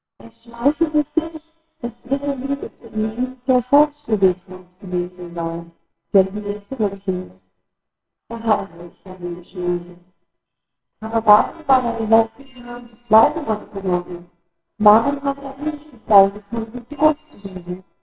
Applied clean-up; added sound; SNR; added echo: neural separator model SepFormer WHAMR!.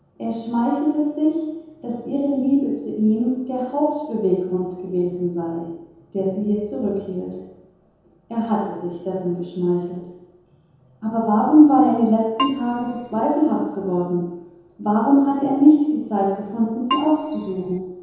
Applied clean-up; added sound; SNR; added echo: none; Keyboard (musical); 8 dB; reverberation time 0.9 s.